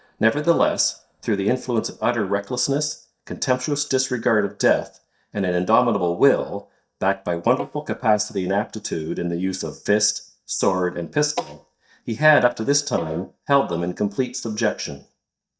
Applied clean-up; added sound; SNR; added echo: neural mask model DeepFilterNet 3.